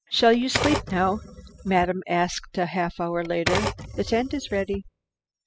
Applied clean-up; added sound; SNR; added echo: classical method spectral subtraction.